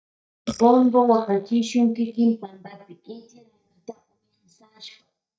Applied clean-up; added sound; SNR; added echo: neural mask model DeepFilterNet 3.